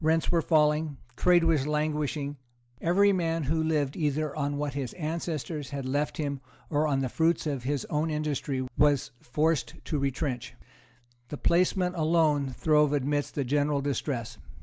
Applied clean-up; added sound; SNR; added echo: none; none; none; none.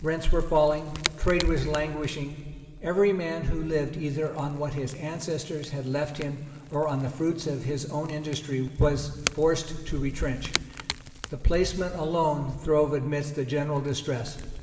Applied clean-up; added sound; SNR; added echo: none; Crack / Crackle; 14 dB; reverberation time 2.8 s.